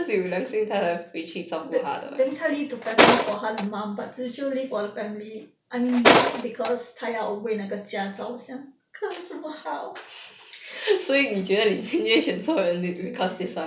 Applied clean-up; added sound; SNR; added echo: none; Tools; -4 dB; none.